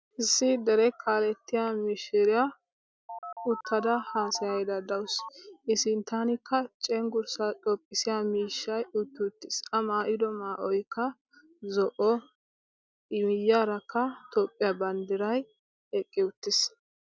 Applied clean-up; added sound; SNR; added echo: none; Telephone; 12 dB; none.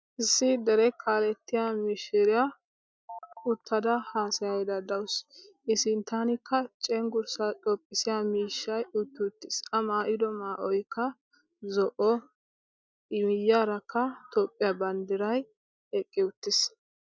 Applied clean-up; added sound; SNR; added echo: neural mask model DeepFilterNet 3.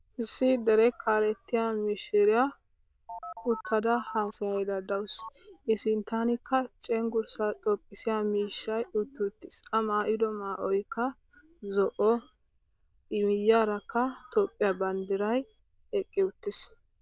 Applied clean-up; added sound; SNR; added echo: neural diffusion model UNIVERSE++.